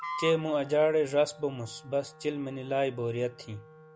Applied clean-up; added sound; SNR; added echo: none; Wind instrument, woodwind instrument; 15 dB; none.